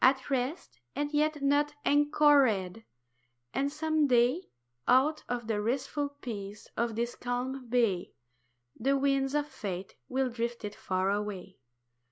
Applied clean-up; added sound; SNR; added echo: none; none; none; none.